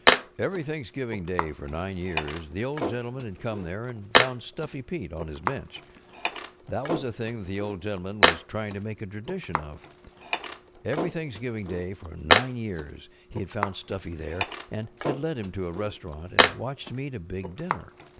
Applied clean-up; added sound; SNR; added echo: none; Tools; -3 dB; none.